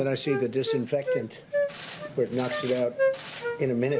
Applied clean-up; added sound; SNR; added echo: none; Wind instrument, woodwind instrument; 3 dB; none.